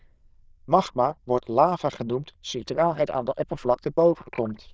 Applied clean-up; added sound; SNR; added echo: neural diffusion model UNIVERSE++.